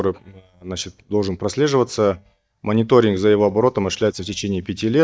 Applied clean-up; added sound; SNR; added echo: neural mask model DeepFilterNet 3.